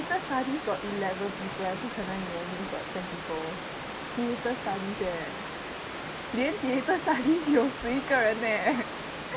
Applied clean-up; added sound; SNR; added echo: none; Stream / Liquid; 7 dB; none.